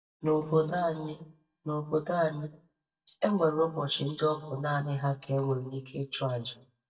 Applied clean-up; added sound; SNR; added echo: neural mask model DeepFilterNet 3.